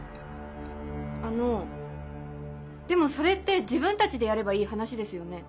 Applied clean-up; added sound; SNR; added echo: none; none; none; none.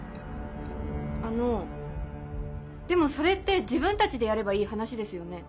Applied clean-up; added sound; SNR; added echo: none; Thunder; 11 dB; none.